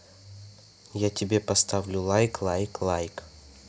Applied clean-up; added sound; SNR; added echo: none; none; none; none.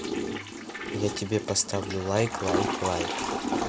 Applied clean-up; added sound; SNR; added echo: none; Toilet flush / Water; 1 dB; none.